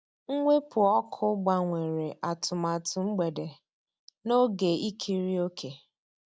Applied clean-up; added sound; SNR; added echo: none; none; none; none.